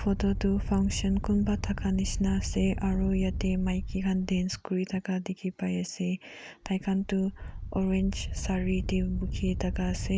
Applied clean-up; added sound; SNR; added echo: none; Wind; 5 dB; none.